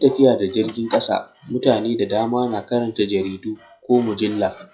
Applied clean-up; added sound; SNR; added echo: classical method WPE with log-MMSE.